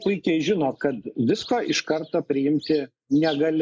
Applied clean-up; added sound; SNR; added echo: neural mask model Resemble Enhance denoiser.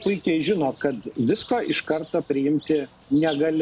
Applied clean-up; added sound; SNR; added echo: none; Bird; 19 dB; none.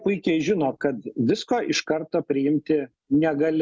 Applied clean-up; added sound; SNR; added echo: none; none; none; none.